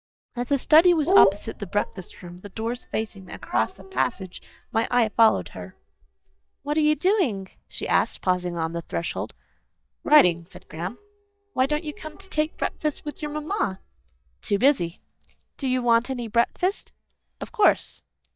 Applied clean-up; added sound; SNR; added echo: neural mask model DeepFilterNet 3.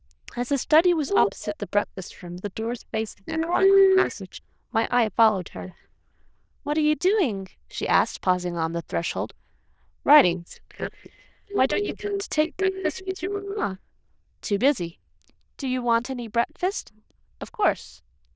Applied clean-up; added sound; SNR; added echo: neural diffusion model UNIVERSE++.